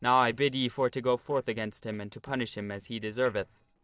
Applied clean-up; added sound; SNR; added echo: neural separator model SepFormer DNS4.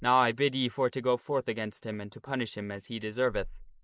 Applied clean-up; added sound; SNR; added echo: neural mask model Resemble Enhance denoiser.